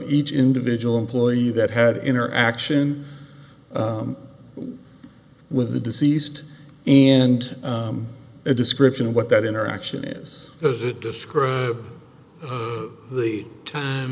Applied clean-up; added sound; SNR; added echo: none; none; none; none.